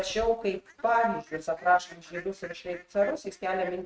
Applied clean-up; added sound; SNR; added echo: neural mask model RNNoise.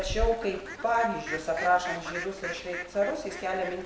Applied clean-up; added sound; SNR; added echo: none; Fowl; 7 dB; none.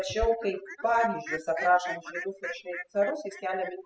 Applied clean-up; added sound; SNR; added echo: classical method spectral subtraction.